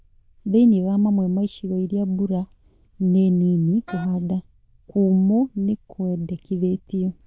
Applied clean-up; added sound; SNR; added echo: neural diffusion model UNIVERSE++.